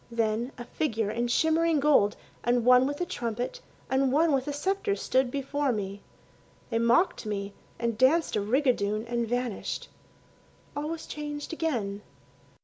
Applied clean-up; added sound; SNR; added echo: none; none; none; none.